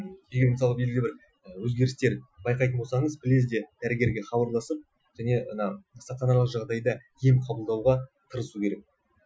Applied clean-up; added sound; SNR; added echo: classical method Wiener filter.